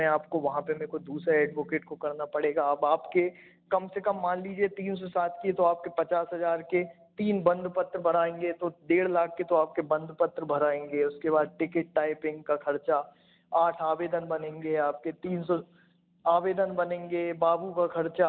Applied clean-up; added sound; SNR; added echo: none; none; none; none.